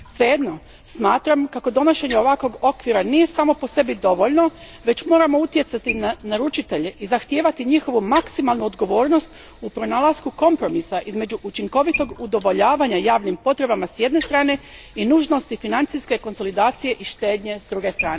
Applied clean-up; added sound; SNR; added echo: none; Sink (filling or washing) / Water; 17 dB; none.